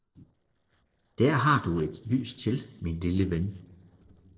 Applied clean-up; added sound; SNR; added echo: neural separator model SepFormer DNS4.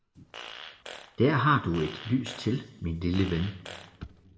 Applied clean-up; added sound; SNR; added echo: none; Fart; 16 dB; reverberation time 1.3 s.